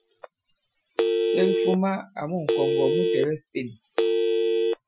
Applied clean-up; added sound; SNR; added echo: classical method Wiener filter.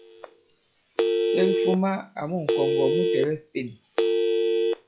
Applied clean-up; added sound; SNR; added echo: classical method log-MMSE.